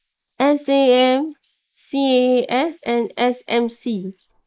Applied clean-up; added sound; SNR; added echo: neural mask model Resemble Enhance denoiser.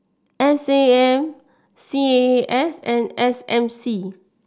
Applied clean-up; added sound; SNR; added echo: none; none; none; none.